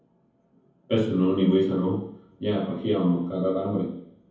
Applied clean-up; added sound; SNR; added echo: none; none; none; reverberation time 0.7 s.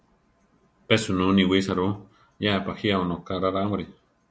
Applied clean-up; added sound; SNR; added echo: none; none; none; none.